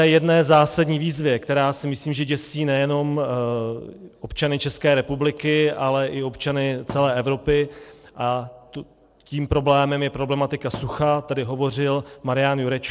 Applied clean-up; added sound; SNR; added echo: neural separator model SepFormer DNS4.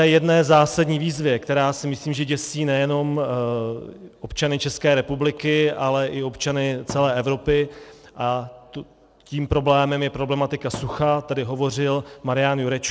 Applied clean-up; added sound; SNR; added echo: none; Thump, thud; 17 dB; none.